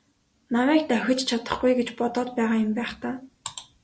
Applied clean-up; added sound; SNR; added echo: none; none; none; none.